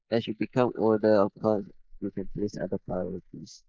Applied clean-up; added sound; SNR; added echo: neural mask model Resemble Enhance denoiser.